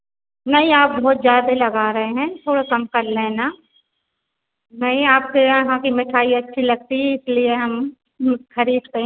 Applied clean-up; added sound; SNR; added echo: none; none; none; none.